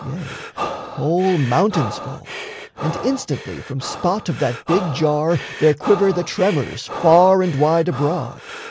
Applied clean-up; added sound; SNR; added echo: none; Breathing; 11 dB; none.